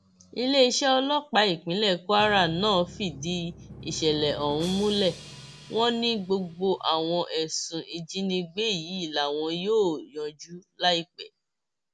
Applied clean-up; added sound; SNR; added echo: none; Drum; 20 dB; none.